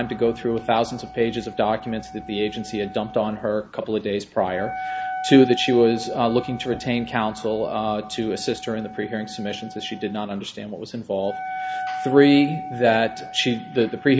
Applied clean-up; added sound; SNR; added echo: none; Wind instrument, woodwind instrument; 12 dB; none.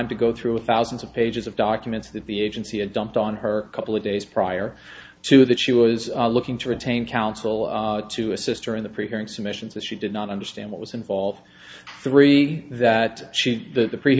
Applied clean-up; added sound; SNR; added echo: none; none; none; none.